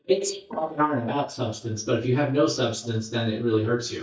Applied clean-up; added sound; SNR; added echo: neural mask model DeepFilterNet 3.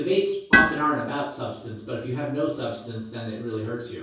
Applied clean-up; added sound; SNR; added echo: none; Tools; 0 dB; reverberation time 0.6 s.